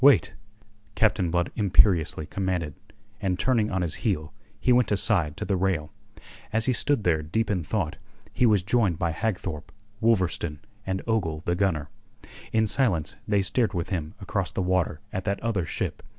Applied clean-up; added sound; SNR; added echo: none; none; none; none.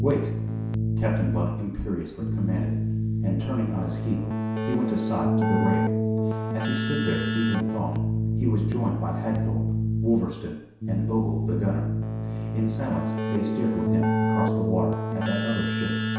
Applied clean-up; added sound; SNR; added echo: none; Keyboard (musical); -4 dB; reverberation time 0.7 s.